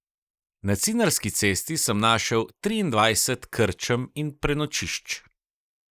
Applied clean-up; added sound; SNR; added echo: neural mask model Resemble Enhance denoiser.